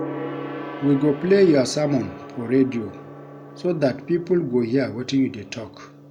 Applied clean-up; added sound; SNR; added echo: none; Gong; 13 dB; none.